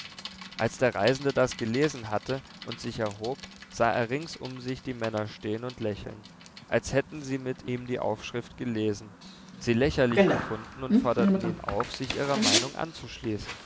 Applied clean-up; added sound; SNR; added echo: none; Bicycle; 3 dB; none.